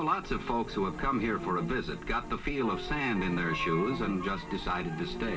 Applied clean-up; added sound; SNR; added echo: none; none; none; reverberation time 0.2 s.